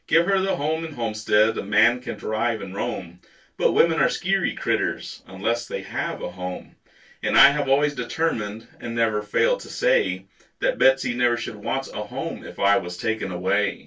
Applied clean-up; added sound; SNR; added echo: none; none; none; reverberation time 0.1 s.